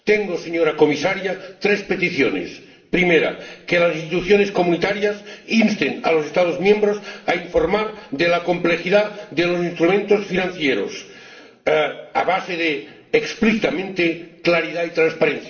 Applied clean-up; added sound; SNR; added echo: none; none; none; reverberation time 0.9 s.